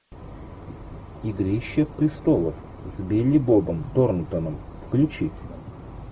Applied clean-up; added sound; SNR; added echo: none; none; none; none.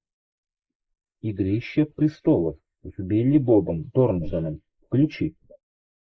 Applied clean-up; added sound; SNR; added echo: neural mask model Resemble Enhance denoiser.